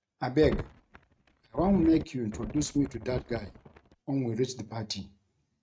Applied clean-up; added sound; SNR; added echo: neural mask model RNNoise.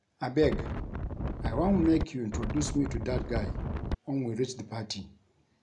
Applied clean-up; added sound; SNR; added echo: none; Wind; 2 dB; none.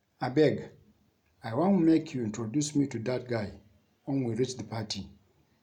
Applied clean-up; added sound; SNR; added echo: none; none; none; none.